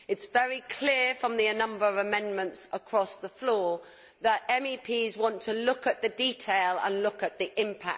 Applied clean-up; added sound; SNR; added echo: none; none; none; none.